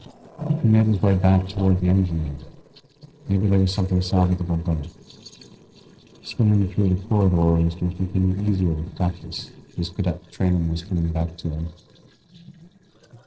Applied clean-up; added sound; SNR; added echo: neural separator model SepFormer DNS4.